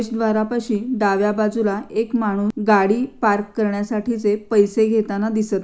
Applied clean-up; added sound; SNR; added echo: none; none; none; none.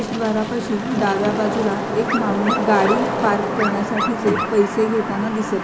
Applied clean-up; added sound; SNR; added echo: none; Wind / Rain + Dog; 2 dB; none.